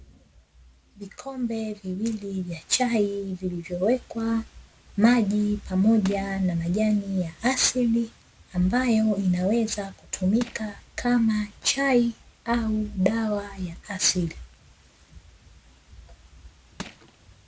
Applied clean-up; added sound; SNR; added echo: none; Crushing; 16 dB; none.